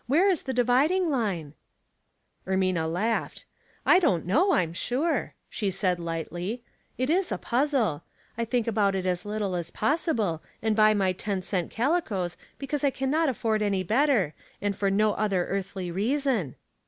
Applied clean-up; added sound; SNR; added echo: none; none; none; none.